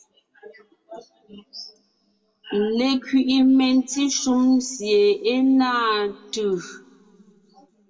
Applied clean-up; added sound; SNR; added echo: none; none; none; reverberation time 1.3 s.